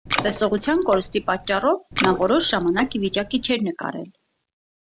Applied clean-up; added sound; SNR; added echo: none; Water / Splash, splatter; 8 dB; none.